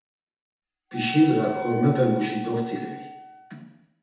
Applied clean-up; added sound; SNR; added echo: none; Wind instrument, woodwind instrument; 10 dB; reverberation time 0.8 s.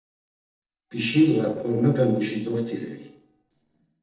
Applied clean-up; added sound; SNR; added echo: neural separator model SepFormer DNS4.